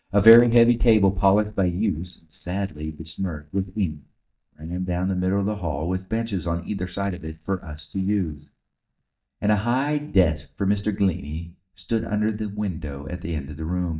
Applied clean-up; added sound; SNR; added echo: neural mask model DeepFilterNet 3.